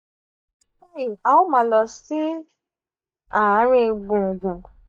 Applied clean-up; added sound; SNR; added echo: neural mask model DeepFilterNet 3.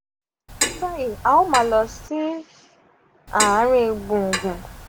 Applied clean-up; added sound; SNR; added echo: none; Clock; 7 dB; none.